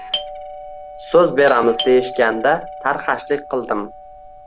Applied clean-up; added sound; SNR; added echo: none; Doorbell; 12 dB; none.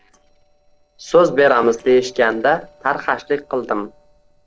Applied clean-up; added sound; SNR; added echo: neural separator model SepFormer DNS4.